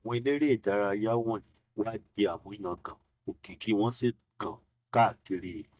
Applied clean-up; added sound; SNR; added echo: neural mask model DeepFilterNet 3.